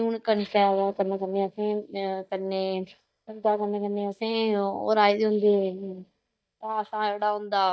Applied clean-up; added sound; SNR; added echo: neural mask model DeepFilterNet 3.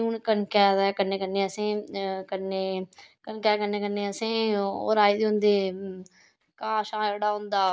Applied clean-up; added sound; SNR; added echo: none; none; none; none.